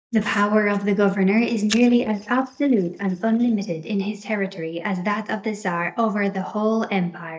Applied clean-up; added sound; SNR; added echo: neural mask model DeepFilterNet 3.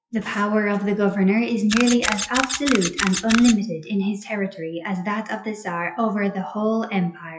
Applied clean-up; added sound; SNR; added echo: classical method WPE with log-MMSE.